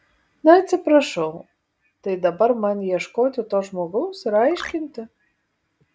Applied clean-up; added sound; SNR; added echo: none; Marimba, xylophone; 12 dB; none.